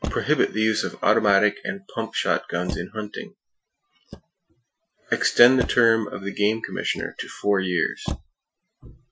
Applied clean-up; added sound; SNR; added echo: classical method Wiener filter.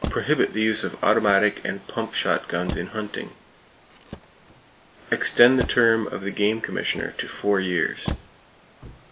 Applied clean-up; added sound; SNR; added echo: none; Motor vehicle (road); 13 dB; none.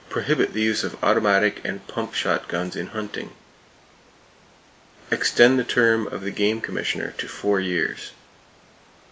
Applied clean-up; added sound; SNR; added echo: none; none; none; none.